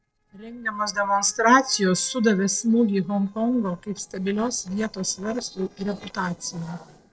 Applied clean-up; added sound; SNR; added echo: neural separator model SepFormer DNS4.